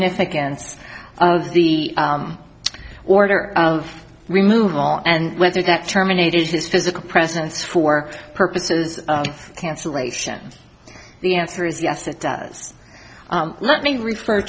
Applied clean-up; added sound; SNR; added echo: none; none; none; none.